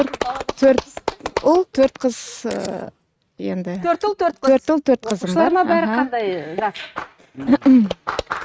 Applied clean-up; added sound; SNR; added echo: neural mask model RNNoise.